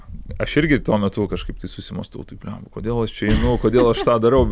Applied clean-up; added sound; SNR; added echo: none; none; none; none.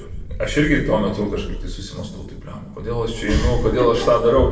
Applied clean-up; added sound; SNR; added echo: none; none; none; reverberation time 0.8 s.